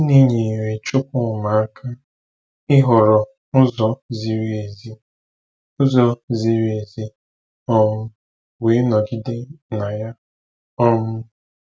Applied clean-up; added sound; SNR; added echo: none; none; none; none.